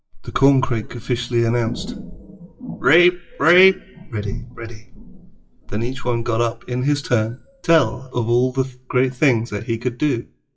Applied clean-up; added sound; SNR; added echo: classical method WPE with log-MMSE.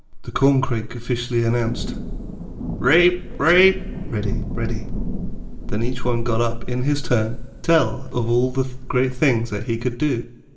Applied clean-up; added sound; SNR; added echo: none; Thunder / Rain; 9 dB; reverberation time 1.2 s.